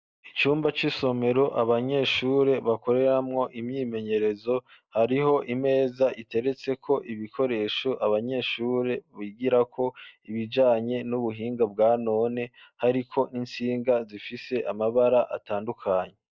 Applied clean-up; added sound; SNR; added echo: none; none; none; none.